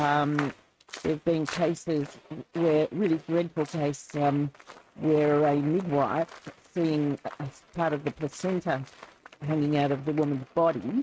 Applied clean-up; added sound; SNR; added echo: neural mask model RNNoise.